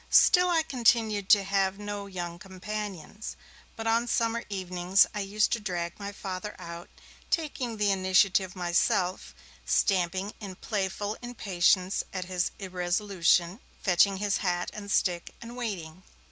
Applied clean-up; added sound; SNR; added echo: none; none; none; none.